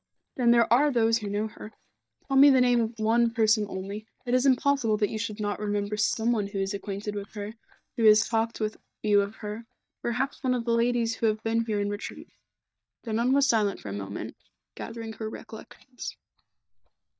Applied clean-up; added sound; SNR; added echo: neural mask model DeepFilterNet 3.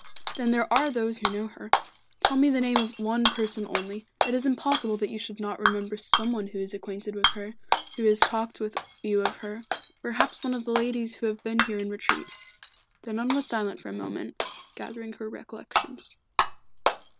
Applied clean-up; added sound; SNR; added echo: none; Shatter / Hammer; 0 dB; none.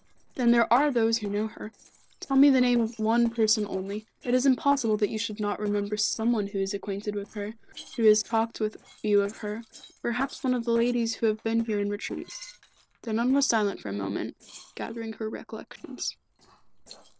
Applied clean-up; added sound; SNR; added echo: neural separator model SepFormer DNS4.